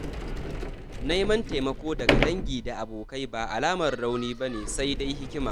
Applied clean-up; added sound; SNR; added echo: none; Sliding door; 1 dB; none.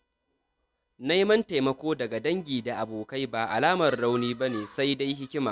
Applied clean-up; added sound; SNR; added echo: none; none; none; none.